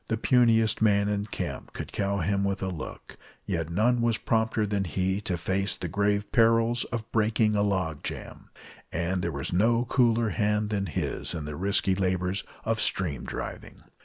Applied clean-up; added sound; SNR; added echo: none; none; none; none.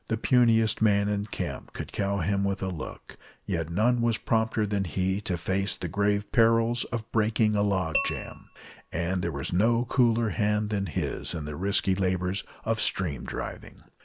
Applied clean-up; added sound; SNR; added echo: none; Tap / Glass; 10 dB; none.